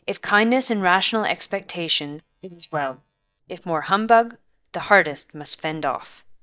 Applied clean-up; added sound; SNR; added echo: neural mask model DeepFilterNet 3.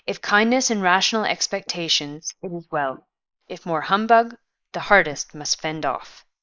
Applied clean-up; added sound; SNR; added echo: neural mask model Resemble Enhance denoiser.